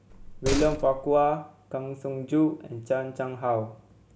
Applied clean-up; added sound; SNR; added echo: none; Slam; 5 dB; none.